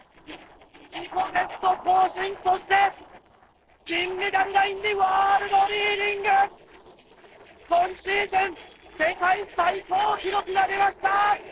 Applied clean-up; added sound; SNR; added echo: neural separator model SepFormer DNS4.